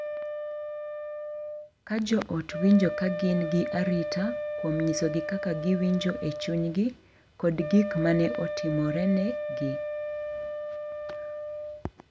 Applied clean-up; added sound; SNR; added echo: none; Wind instrument, woodwind instrument; 6 dB; none.